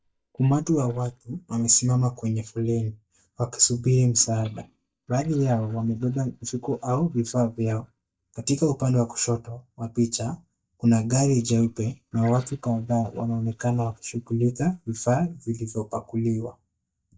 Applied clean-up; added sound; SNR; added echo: neural mask model DeepFilterNet 3.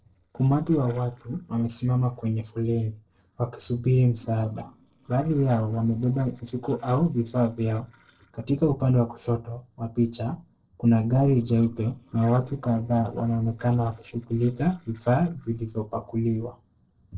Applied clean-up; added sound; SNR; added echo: neural separator model SepFormer DNS4.